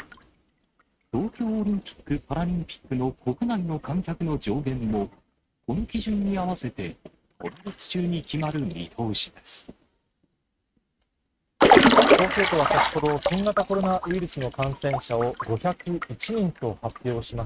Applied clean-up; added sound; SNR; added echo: neural mask model RNNoise.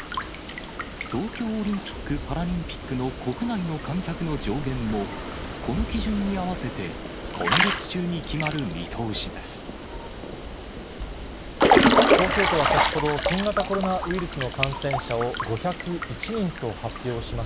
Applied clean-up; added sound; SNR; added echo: none; Drip / Trickle, dribble / Water / Splash, splatter; -2 dB; none.